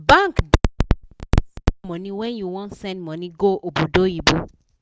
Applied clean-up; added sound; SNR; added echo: none; none; none; none.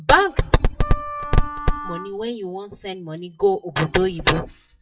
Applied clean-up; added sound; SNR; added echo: classical method WPE with log-MMSE.